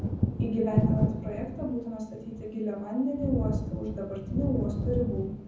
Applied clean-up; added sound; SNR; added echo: none; Thunder; -1 dB; reverberation time 0.7 s.